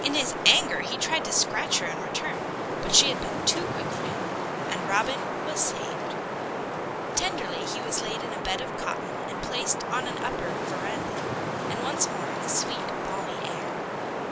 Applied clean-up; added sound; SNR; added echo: none; Wind; 0 dB; none.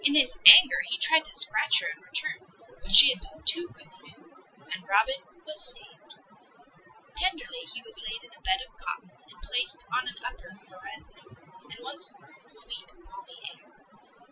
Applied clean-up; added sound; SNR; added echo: classical method Wiener filter.